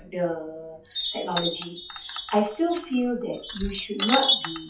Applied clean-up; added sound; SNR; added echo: classical method WPE with log-MMSE.